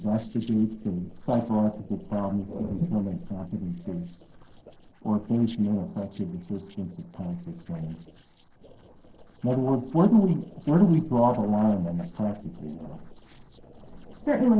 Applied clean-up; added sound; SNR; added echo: neural separator model SepFormer DNS4.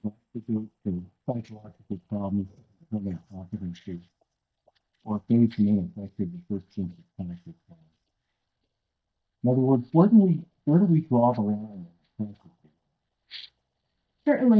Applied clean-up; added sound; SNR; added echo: neural mask model DeepFilterNet 3.